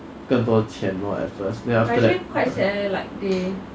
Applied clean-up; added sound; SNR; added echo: none; none; none; none.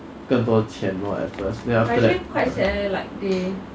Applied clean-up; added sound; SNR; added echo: none; Run; 17 dB; none.